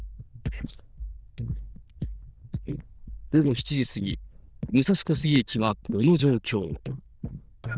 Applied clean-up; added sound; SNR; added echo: neural diffusion model UNIVERSE++.